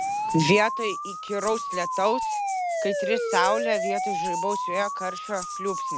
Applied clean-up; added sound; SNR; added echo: none; Siren + Rattle (instrument); 1 dB; none.